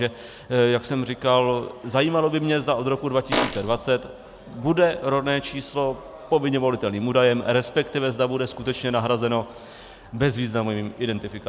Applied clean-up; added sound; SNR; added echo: none; Fart; 1 dB; none.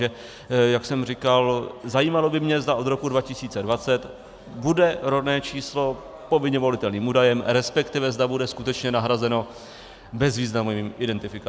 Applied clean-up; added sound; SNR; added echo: none; none; none; none.